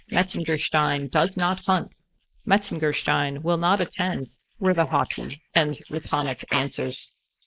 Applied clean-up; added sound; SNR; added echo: neural mask model Resemble Enhance denoiser.